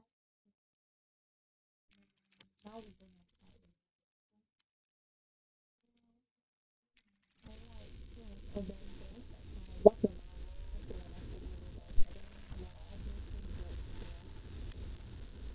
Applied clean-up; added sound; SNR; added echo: neural mask model DeepFilterNet 3.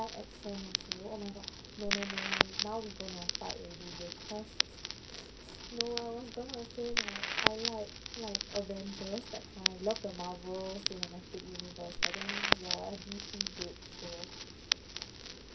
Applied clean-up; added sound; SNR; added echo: none; Crackle; -4 dB; reverberation time 0.2 s.